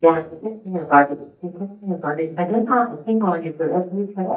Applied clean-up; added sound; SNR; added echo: neural mask model DeepFilterNet 3.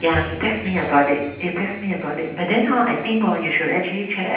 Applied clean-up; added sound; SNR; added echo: none; Bowed string instrument; 17 dB; reverberation time 0.9 s.